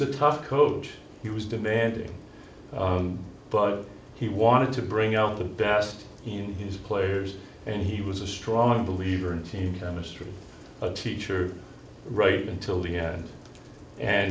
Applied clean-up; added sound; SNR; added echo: none; none; none; none.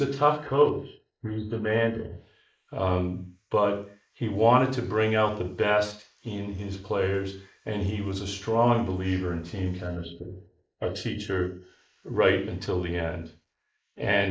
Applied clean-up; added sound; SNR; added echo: neural mask model Resemble Enhance denoiser.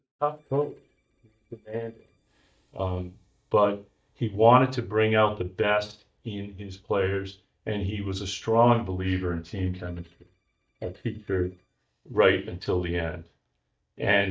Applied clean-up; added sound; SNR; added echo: neural mask model DeepFilterNet 3.